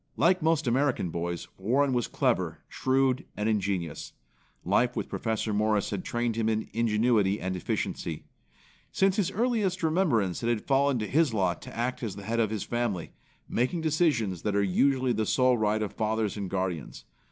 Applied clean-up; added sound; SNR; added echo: none; none; none; none.